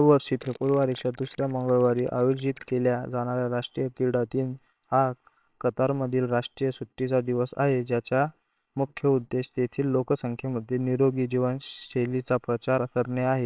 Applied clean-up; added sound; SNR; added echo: neural separator model SepFormer WHAMR!.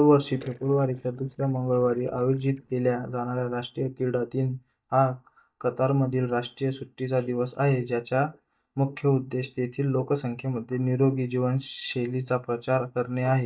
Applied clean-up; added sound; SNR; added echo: neural mask model DeepFilterNet 3.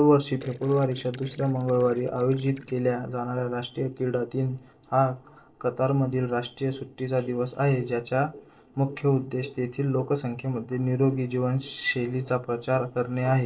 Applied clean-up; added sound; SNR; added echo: neural separator model SepFormer DNS4.